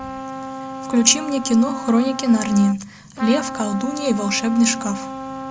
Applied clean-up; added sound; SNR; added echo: none; Trumpet; 10 dB; none.